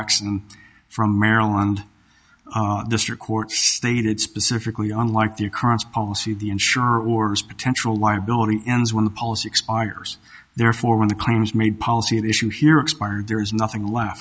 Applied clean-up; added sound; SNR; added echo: none; none; none; none.